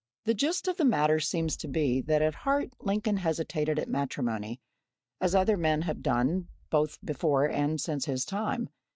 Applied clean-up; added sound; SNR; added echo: neural mask model RNNoise.